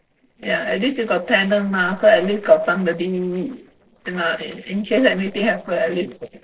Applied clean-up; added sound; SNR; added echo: neural separator model SepFormer DNS4.